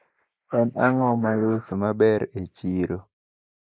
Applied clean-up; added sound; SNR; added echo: neural mask model Resemble Enhance denoiser.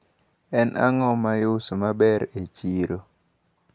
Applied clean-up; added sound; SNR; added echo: none; none; none; none.